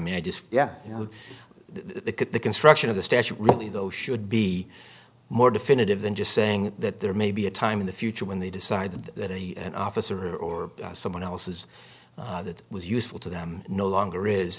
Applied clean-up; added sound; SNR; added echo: none; none; none; none.